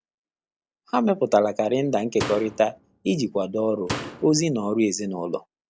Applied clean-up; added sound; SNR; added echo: none; Slam; 11 dB; none.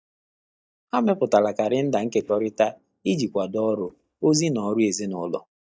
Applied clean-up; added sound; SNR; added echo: neural mask model DeepFilterNet 3.